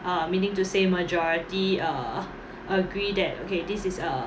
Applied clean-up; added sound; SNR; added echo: none; none; none; none.